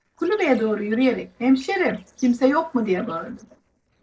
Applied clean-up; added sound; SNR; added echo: neural separator model SepFormer DNS4.